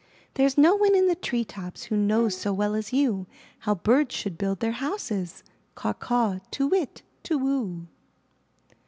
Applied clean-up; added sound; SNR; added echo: none; Bowed string instrument; 18 dB; none.